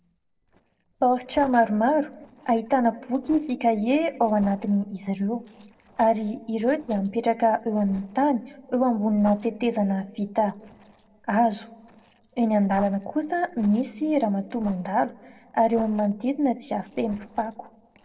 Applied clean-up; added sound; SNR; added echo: neural separator model SepFormer DNS4.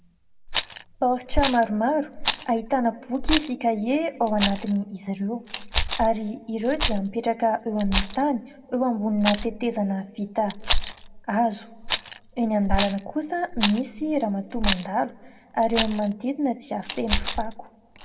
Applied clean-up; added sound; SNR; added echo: none; Rattle; 4 dB; reverberation time 0.8 s.